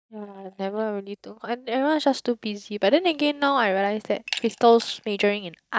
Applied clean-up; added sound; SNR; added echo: neural mask model DeepFilterNet 3.